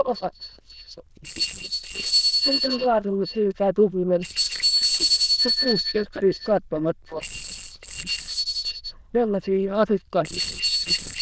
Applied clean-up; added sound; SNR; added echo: neural diffusion model UNIVERSE++.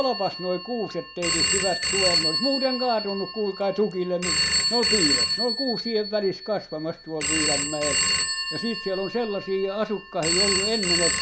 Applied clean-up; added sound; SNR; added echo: none; Telephone; -3 dB; none.